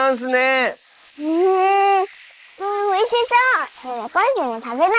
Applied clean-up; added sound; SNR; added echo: neural mask model Resemble Enhance denoiser.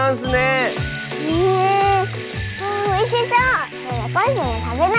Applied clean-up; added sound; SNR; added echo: none; Sink (filling or washing) / Water tap, faucet / Liquid; 17 dB; none.